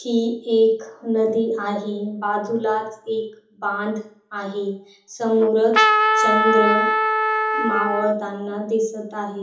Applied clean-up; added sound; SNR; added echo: none; Trumpet; -3 dB; reverberation time 0.7 s.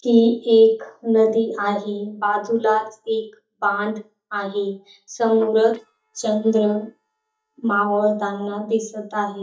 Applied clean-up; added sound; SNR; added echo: neural mask model DeepFilterNet 3.